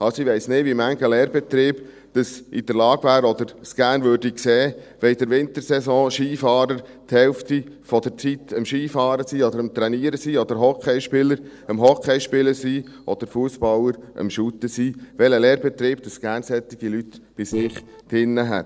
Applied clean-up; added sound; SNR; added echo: neural separator model SepFormer DNS4.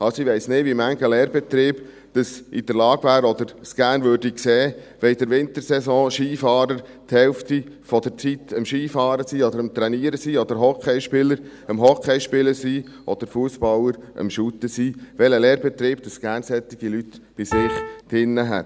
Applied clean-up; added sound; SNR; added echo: none; Piano; 4 dB; none.